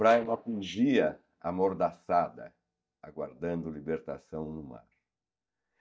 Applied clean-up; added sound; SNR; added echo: neural mask model DeepFilterNet 3.